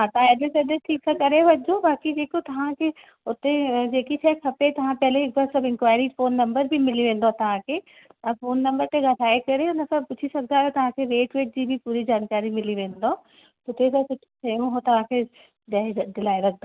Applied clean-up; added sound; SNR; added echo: none; none; none; none.